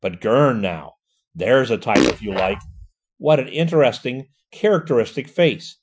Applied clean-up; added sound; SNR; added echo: classical method Wiener filter.